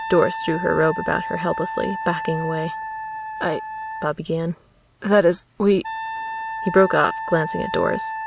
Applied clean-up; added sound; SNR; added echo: none; Wind instrument, woodwind instrument; 8 dB; none.